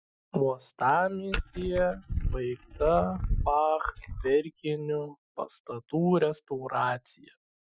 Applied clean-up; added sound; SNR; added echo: classical method Wiener filter.